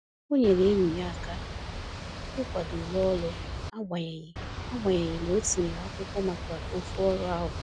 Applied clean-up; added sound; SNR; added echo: none; Boat, Water vehicle; 7 dB; none.